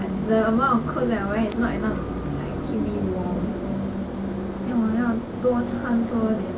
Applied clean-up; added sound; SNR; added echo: none; none; none; none.